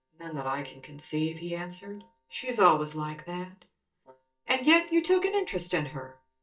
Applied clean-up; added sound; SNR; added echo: neural mask model DeepFilterNet 3.